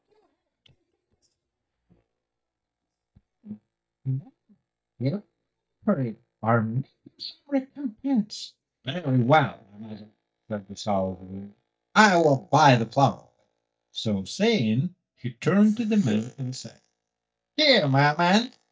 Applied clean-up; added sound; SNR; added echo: neural mask model DeepFilterNet 3.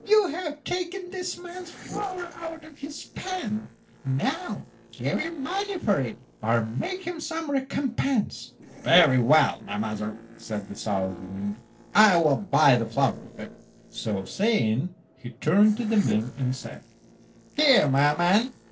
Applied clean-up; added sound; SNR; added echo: neural separator model SepFormer DNS4.